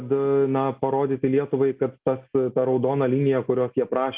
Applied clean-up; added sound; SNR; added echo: none; none; none; none.